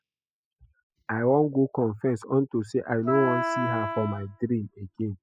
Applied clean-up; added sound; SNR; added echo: classical method spectral subtraction.